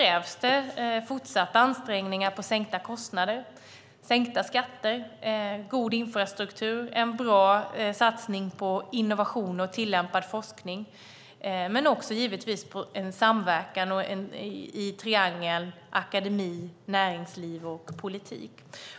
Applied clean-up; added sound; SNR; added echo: none; none; none; none.